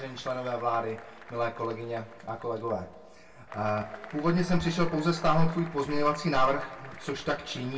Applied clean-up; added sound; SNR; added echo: none; Applause / Crowd / Cheering; 18 dB; reverberation time 0.2 s.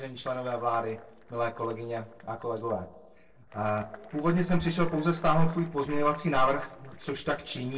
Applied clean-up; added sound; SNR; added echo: neural separator model SepFormer DNS4.